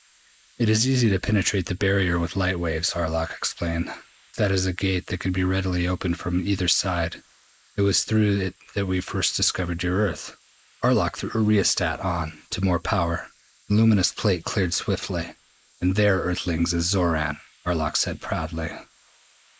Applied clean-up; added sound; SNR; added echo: neural mask model Resemble Enhance denoiser.